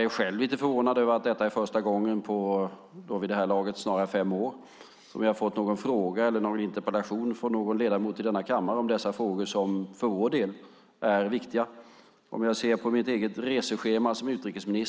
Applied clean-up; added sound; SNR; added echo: none; none; none; none.